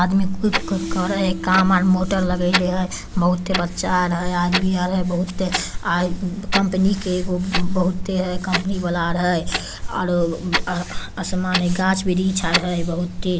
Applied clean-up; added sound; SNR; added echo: none; Clock; 5 dB; none.